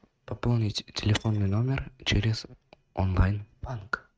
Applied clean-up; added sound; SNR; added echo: neural mask model RNNoise.